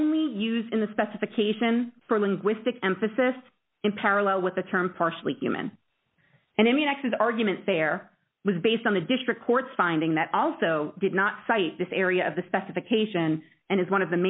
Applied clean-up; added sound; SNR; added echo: none; none; none; none.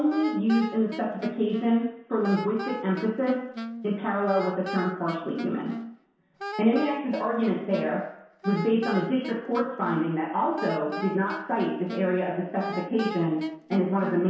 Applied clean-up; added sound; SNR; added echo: none; Wind instrument, woodwind instrument; 10 dB; reverberation time 0.7 s.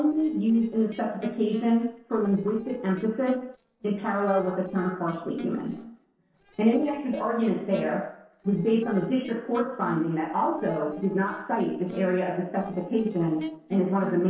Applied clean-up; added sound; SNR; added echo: neural separator model SepFormer DNS4.